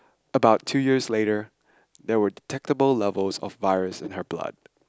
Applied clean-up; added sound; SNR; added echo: none; none; none; none.